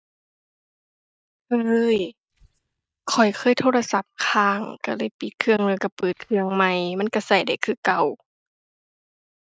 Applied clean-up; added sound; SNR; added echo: neural mask model DeepFilterNet 3.